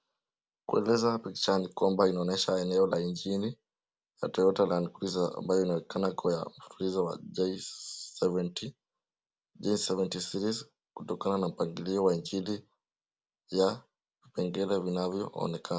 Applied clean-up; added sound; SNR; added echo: none; none; none; none.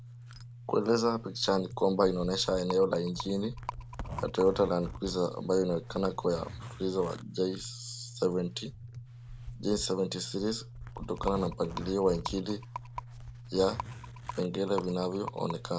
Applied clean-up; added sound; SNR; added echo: none; Zipper (clothing) + Rattle; 11 dB; none.